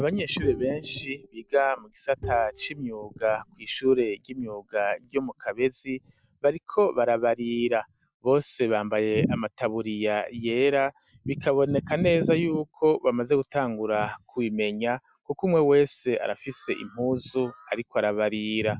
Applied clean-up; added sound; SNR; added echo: none; Bowed string instrument; 15 dB; none.